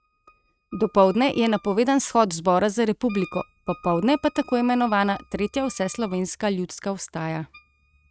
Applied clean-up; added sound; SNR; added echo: neural mask model RNNoise.